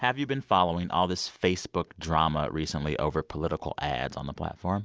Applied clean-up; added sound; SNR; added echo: none; none; none; none.